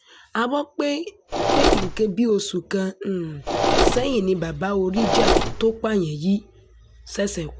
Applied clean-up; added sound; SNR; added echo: none; Mechanisms; -3 dB; none.